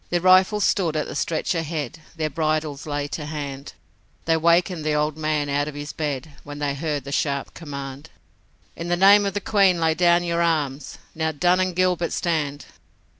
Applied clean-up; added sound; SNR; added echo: none; none; none; none.